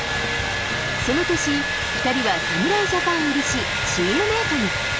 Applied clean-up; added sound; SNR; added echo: none; Domestic sounds, home sounds; 0 dB; none.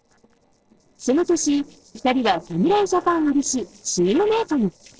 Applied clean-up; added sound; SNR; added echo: neural separator model SepFormer DNS4.